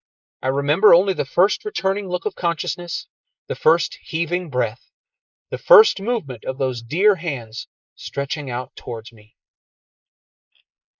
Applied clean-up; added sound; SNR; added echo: neural mask model Resemble Enhance denoiser.